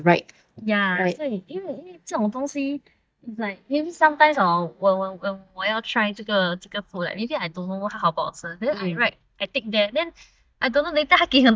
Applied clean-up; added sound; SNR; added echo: neural mask model DeepFilterNet 3.